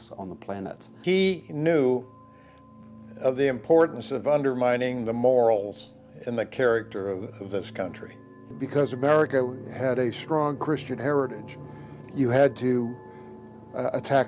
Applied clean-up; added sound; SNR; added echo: none; none; none; none.